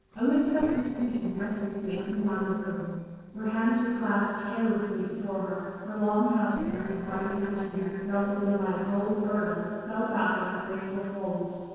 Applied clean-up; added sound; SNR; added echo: neural separator model SepFormer DNS4.